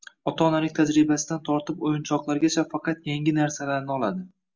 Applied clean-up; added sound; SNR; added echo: none; none; none; none.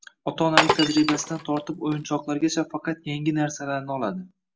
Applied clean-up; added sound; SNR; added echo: none; Glass; 1 dB; none.